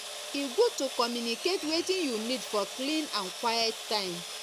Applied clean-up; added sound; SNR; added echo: none; Sawing; 9 dB; none.